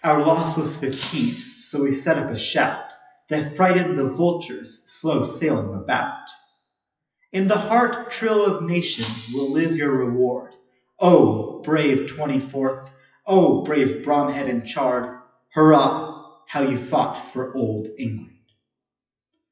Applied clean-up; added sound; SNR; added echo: classical method WPE with log-MMSE.